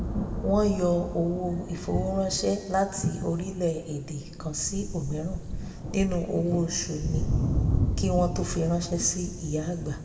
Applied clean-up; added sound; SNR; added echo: none; Thunder; 3 dB; reverberation time 1.6 s.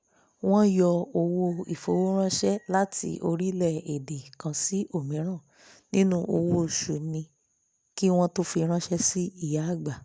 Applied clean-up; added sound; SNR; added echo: none; none; none; none.